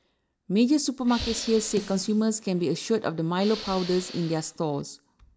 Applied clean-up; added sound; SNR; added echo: none; Snare drum + Hiss / Breathing; 14 dB; none.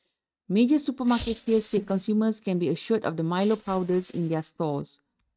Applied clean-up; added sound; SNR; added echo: neural mask model RNNoise.